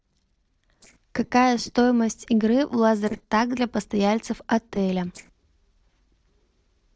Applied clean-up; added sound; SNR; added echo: neural separator model SepFormer DNS4.